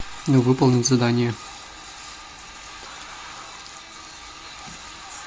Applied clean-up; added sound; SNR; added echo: none; none; none; none.